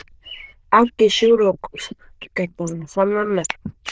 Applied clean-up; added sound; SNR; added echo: neural diffusion model UNIVERSE++.